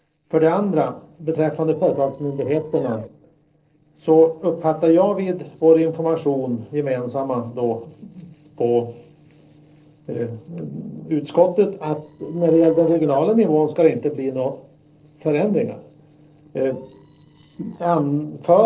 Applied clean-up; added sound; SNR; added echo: neural separator model SepFormer DNS4.